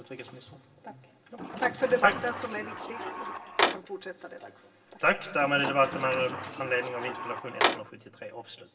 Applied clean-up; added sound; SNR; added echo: none; Sliding door; 2 dB; reverberation time 2.9 s.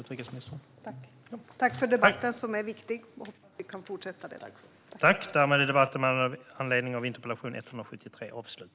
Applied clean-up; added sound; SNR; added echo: none; none; none; none.